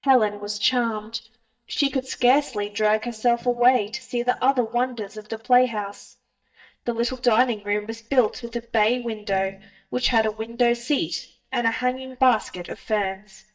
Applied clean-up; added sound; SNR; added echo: neural mask model DeepFilterNet 3.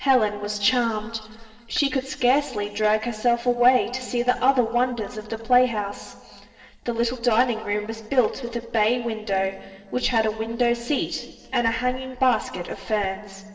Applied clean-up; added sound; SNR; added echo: neural separator model SepFormer DNS4.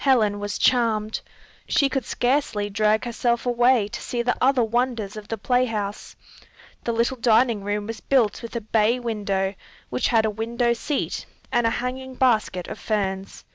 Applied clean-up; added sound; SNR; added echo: none; none; none; none.